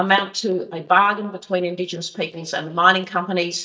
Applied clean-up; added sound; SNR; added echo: neural mask model DeepFilterNet 3.